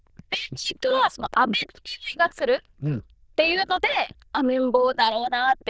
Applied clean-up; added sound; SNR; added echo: neural diffusion model UNIVERSE++.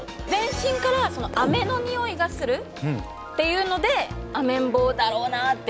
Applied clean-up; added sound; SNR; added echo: none; Printer; 19 dB; none.